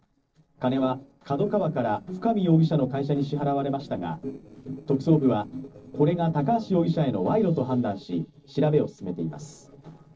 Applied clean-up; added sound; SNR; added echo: neural separator model SepFormer DNS4.